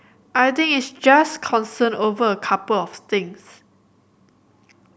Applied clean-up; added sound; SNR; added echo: none; none; none; none.